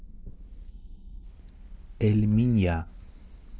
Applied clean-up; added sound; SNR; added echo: neural mask model Resemble Enhance denoiser.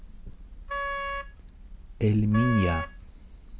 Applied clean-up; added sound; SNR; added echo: none; Wind instrument, woodwind instrument; 6 dB; none.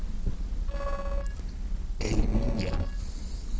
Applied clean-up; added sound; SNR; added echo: neural separator model SepFormer DNS4.